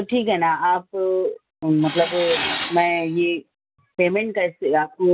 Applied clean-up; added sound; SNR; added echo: none; Tools; 3 dB; none.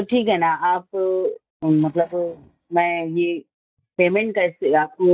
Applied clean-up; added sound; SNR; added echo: neural mask model DeepFilterNet 3.